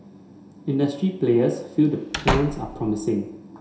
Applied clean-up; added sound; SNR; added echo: none; Slam / Wood; 6 dB; reverberation time 0.7 s.